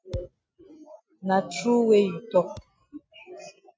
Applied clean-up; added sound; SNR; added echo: neural mask model RNNoise.